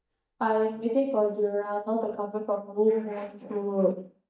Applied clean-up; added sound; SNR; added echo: neural mask model DeepFilterNet 3.